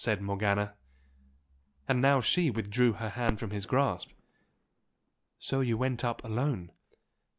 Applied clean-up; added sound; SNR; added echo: none; Fireworks; 15 dB; none.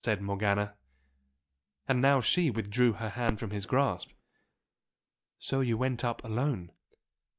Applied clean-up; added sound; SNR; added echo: neural mask model DeepFilterNet 3.